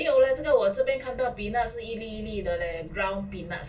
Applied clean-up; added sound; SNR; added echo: none; none; none; reverberation time 0.2 s.